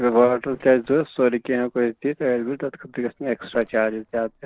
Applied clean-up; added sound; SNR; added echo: neural separator model SepFormer DNS4.